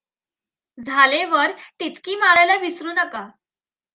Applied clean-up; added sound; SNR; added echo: none; none; none; none.